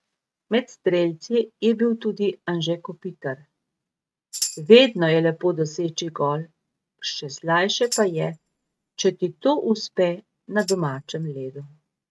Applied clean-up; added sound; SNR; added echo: neural mask model RNNoise.